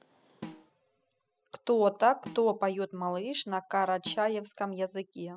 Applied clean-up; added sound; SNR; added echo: classical method spectral subtraction.